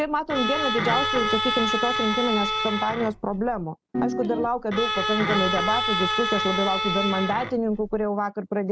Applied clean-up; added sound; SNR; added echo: none; Bowed string instrument + Piano; 1 dB; none.